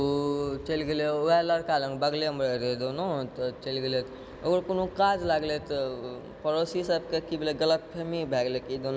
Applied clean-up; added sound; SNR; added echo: none; none; none; none.